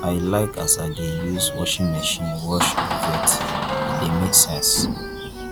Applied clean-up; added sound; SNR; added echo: none; Wind instrument, woodwind instrument + Door; 4 dB; none.